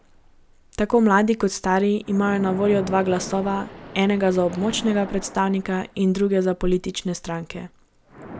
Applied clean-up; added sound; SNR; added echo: none; Splash, splatter; 17 dB; none.